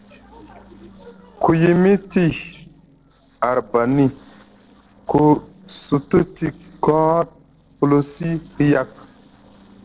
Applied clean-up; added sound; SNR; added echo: neural separator model SepFormer DNS4.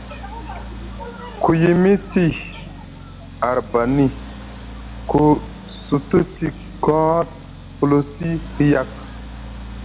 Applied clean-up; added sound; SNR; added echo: none; Accelerating, revving, vroom; 14 dB; reverberation time 1.1 s.